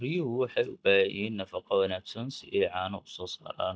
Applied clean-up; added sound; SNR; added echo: neural mask model DeepFilterNet 3.